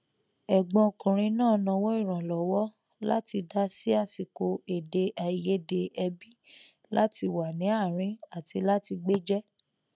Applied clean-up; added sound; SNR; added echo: none; none; none; none.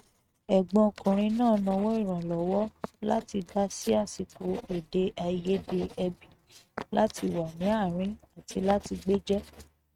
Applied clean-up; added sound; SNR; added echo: neural mask model RNNoise.